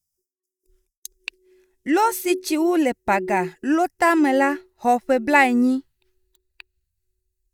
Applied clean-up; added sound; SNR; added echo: neural mask model DeepFilterNet 3.